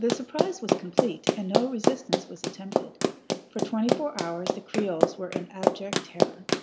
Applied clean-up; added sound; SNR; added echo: none; Run; -4 dB; none.